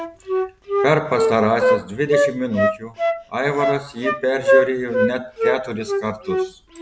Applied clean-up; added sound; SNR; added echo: none; Wind instrument, woodwind instrument; -1 dB; none.